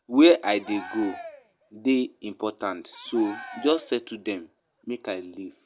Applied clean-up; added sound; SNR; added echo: none; Cheering; 18 dB; none.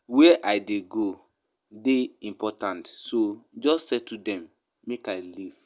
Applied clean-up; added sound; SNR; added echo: none; none; none; none.